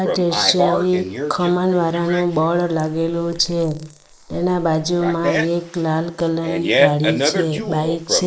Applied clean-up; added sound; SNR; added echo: neural mask model Resemble Enhance denoiser.